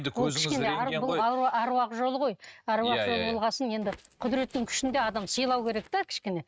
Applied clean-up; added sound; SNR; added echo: neural mask model RNNoise.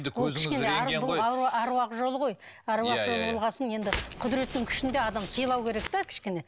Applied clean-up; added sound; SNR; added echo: none; Crackle; 10 dB; none.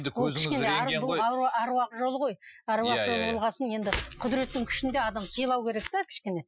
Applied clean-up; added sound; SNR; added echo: classical method Wiener filter.